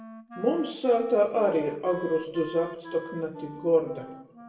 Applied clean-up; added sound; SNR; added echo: none; Wind instrument, woodwind instrument; 15 dB; reverberation time 0.8 s.